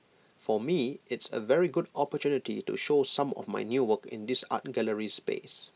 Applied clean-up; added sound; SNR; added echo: none; none; none; none.